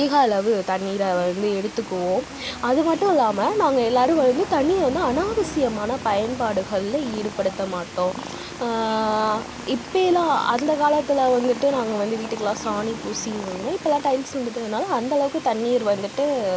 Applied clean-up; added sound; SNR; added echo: none; Water + Purr; 15 dB; none.